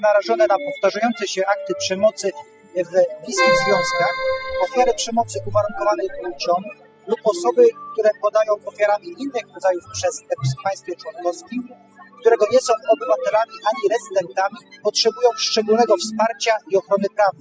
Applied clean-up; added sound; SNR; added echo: classical method spectral subtraction.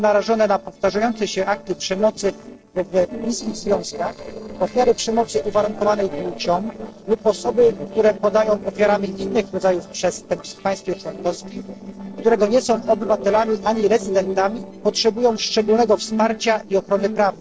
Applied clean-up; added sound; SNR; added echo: neural separator model SepFormer DNS4.